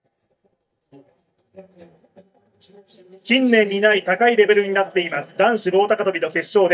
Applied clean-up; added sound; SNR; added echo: neural mask model DeepFilterNet 3.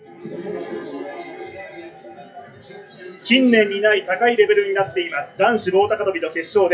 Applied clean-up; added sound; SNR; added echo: classical method WPE with log-MMSE.